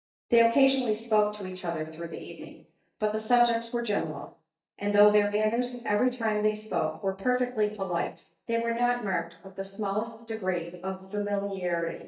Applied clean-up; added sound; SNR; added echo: neural mask model DeepFilterNet 3.